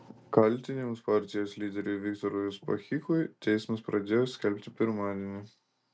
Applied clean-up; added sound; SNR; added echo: none; none; none; none.